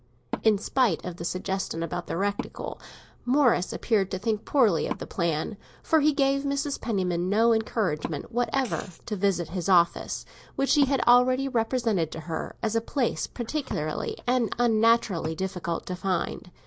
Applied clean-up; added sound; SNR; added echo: none; Wood + Liquid; 18 dB; none.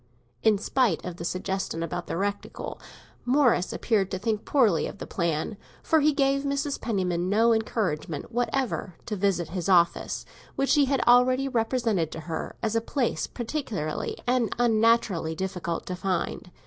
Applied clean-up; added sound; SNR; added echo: none; none; none; none.